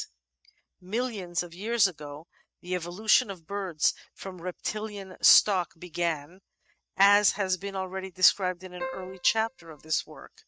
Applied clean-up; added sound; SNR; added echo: neural mask model RNNoise.